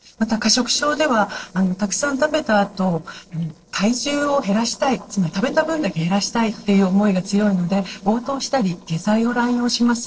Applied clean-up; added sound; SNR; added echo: neural separator model SepFormer DNS4.